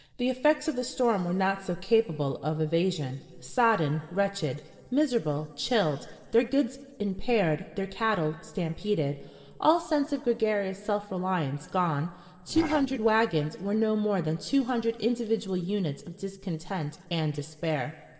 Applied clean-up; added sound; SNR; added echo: neural separator model SepFormer DNS4.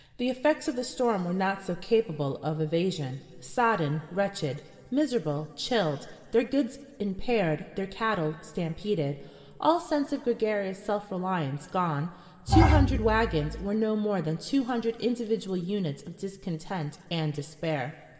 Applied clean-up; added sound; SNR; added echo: none; Bowed string instrument; -4 dB; reverberation time 1.9 s.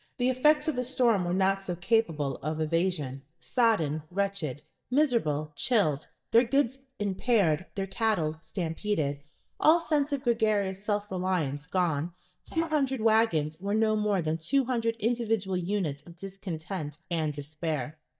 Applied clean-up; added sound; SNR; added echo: neural mask model DeepFilterNet 3.